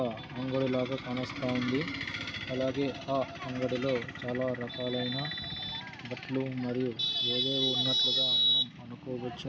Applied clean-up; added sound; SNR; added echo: none; none; none; none.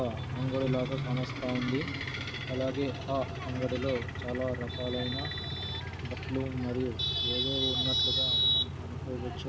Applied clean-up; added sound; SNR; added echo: none; Idling / Accelerating, revving, vroom / Car; 6 dB; none.